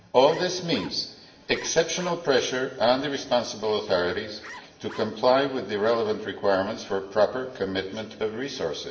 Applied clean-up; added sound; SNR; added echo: none; Bark; 19 dB; reverberation time 1.0 s.